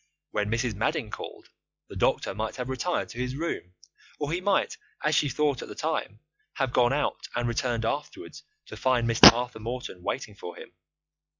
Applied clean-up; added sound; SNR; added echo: classical method log-MMSE.